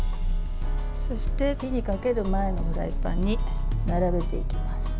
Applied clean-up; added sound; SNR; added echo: none; Growling; -3 dB; none.